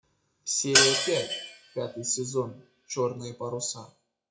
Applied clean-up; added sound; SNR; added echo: classical method WPE with log-MMSE.